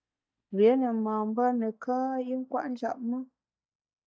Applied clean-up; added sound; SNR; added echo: neural mask model DeepFilterNet 3.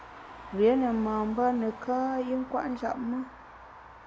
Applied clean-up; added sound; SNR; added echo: none; Traffic noise, roadway noise; 16 dB; none.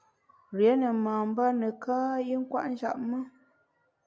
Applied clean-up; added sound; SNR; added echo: none; none; none; none.